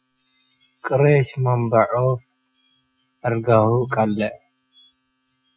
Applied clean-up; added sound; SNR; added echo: classical method Wiener filter.